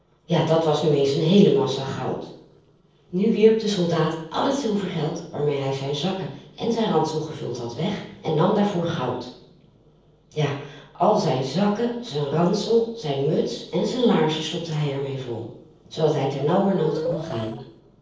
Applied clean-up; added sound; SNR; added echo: neural separator model SepFormer DNS4.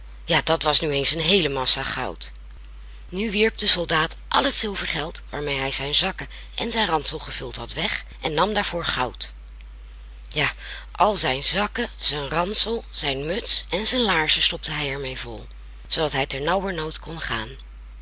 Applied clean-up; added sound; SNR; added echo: none; none; none; none.